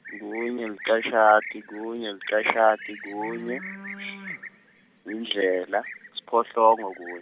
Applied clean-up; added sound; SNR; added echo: none; Livestock, farm animals, working animals; 16 dB; none.